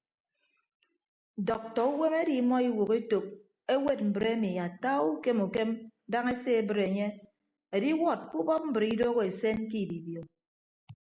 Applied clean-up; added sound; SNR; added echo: none; none; none; none.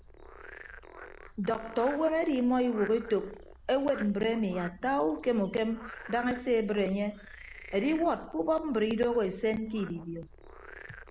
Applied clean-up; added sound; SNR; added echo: none; Frog; 17 dB; none.